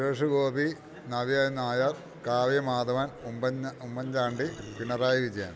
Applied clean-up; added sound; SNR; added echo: none; Burping, eructation; 16 dB; none.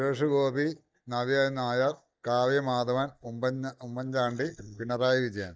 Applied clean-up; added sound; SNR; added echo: neural mask model DeepFilterNet 3.